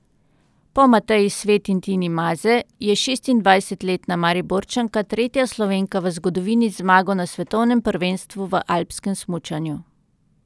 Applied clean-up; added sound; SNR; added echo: none; none; none; none.